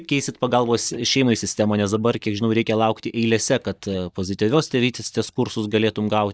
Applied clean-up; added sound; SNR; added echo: neural mask model DeepFilterNet 3.